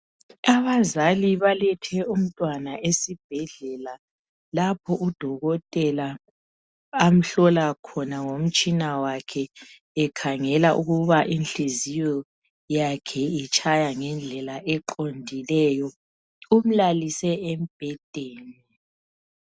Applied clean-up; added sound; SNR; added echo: none; none; none; none.